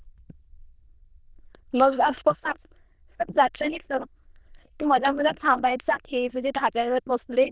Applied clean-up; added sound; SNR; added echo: neural diffusion model UNIVERSE++.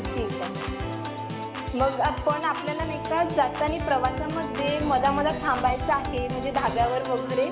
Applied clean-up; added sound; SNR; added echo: none; Organ; 4 dB; none.